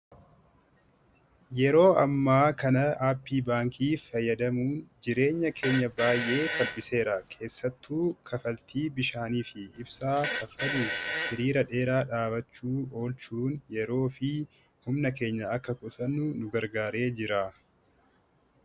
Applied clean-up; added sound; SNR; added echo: none; Fart; 6 dB; none.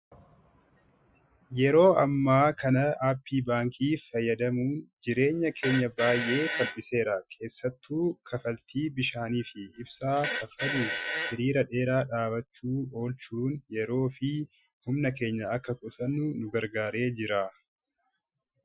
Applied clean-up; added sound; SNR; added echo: classical method Wiener filter.